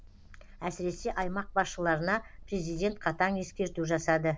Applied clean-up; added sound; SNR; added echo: none; Purr; 14 dB; none.